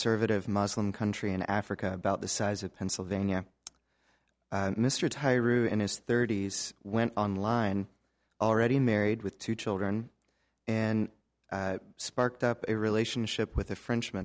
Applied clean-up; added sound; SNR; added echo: none; none; none; none.